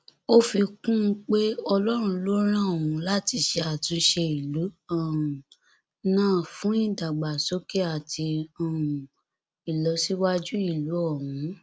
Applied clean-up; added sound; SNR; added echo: none; none; none; none.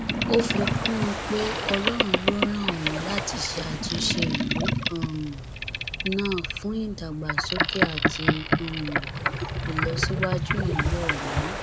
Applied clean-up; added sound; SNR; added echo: none; Boat, Water vehicle; -3 dB; none.